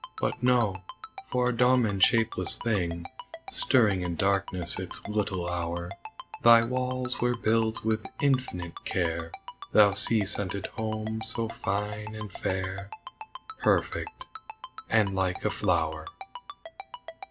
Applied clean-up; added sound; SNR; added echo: none; Ringtone; 14 dB; none.